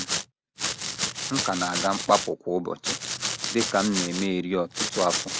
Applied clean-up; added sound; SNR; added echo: none; Domestic sounds, home sounds; 3 dB; none.